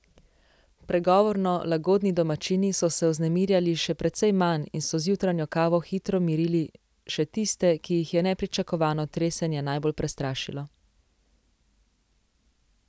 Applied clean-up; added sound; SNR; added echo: none; none; none; none.